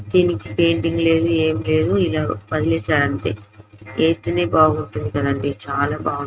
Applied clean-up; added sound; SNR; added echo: neural mask model RNNoise.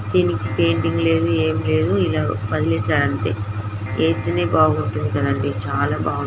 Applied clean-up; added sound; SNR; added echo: none; Piano; 19 dB; none.